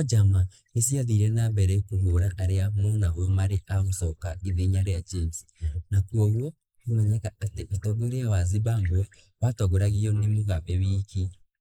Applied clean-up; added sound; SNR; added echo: neural mask model Resemble Enhance denoiser.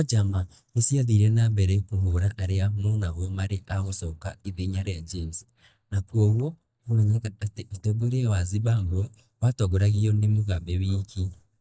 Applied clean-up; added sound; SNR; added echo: neural mask model DeepFilterNet 3.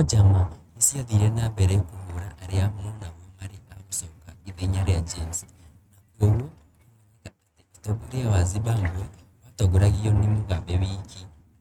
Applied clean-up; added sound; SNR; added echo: neural mask model RNNoise.